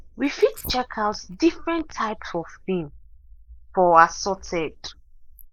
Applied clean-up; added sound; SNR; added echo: neural mask model Resemble Enhance denoiser.